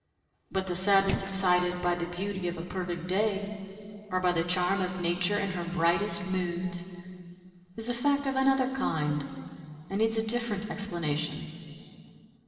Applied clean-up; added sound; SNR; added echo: neural separator model SepFormer DNS4.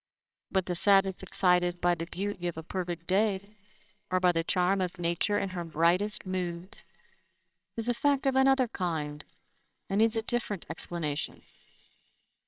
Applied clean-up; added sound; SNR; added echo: neural separator model SepFormer WHAMR!.